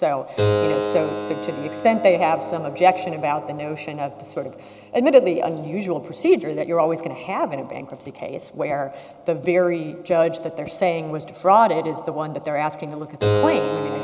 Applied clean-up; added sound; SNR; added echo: none; Keyboard (musical); 7 dB; none.